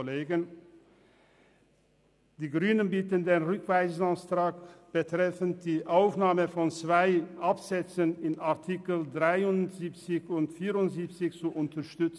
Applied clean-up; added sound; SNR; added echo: none; none; none; none.